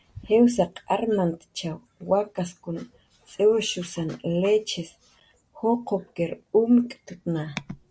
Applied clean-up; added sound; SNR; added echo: none; none; none; none.